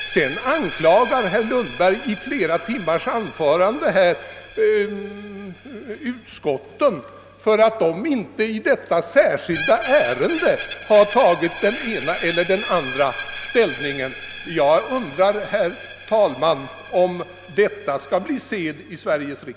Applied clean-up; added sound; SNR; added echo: none; Screech; 9 dB; none.